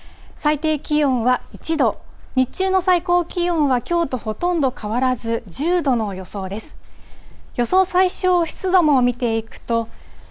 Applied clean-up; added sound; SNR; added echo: none; none; none; none.